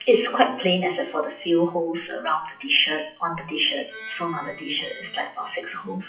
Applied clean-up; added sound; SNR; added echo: classical method WPE with log-MMSE.